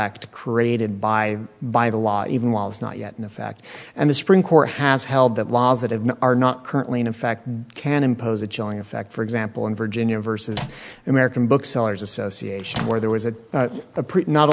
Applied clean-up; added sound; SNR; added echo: none; Microwave oven; 13 dB; none.